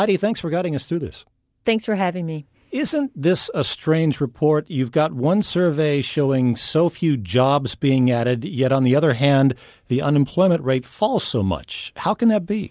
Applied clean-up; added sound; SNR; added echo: none; none; none; none.